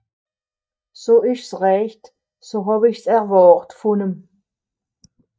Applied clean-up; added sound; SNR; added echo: neural mask model DeepFilterNet 3.